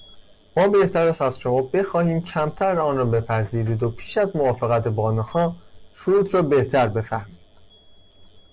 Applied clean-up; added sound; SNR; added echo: none; none; none; none.